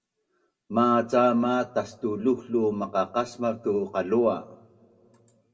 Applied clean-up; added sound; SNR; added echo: none; none; none; reverberation time 0.2 s.